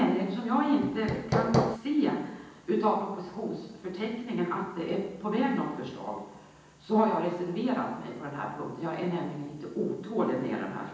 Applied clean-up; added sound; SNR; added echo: none; Hammer; -2 dB; reverberation time 0.9 s.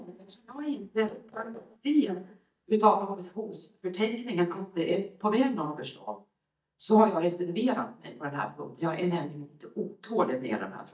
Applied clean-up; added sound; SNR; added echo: neural mask model DeepFilterNet 3.